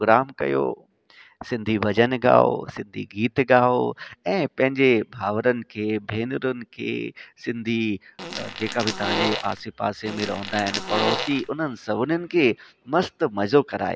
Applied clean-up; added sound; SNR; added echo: none; Fart; 5 dB; none.